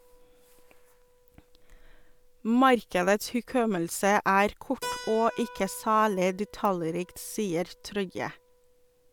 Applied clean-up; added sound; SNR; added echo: none; Keyboard (musical); 19 dB; none.